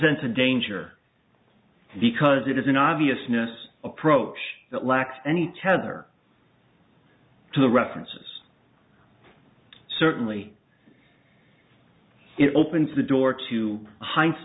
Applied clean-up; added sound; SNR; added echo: none; none; none; none.